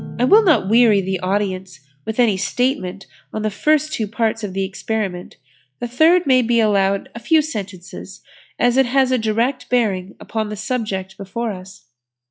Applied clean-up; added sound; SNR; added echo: classical method log-MMSE.